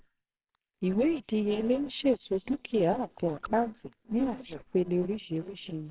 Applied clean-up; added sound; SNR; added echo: neural separator model SepFormer WHAMR!.